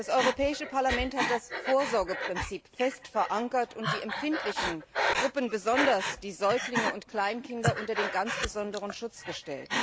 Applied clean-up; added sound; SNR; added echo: none; Breathing; 3 dB; none.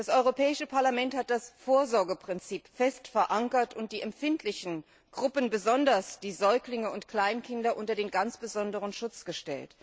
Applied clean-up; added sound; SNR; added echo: none; none; none; none.